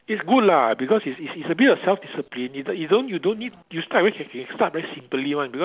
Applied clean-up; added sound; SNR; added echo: none; none; none; none.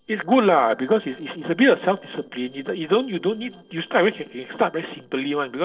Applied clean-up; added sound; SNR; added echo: neural separator model SepFormer DNS4.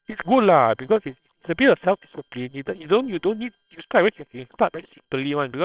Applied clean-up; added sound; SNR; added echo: neural separator model SepFormer WHAMR!.